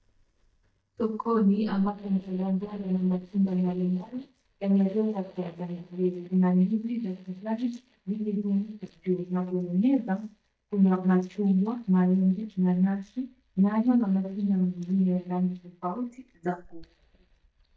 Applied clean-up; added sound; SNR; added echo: neural mask model DeepFilterNet 3.